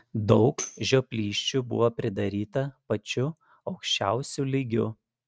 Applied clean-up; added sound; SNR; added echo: neural mask model RNNoise.